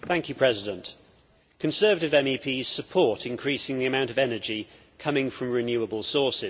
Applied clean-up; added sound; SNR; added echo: none; none; none; none.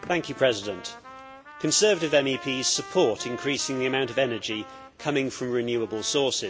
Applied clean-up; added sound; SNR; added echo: none; Trumpet; 18 dB; none.